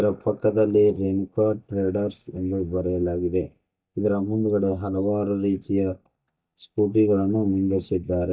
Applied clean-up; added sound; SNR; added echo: neural mask model DeepFilterNet 3.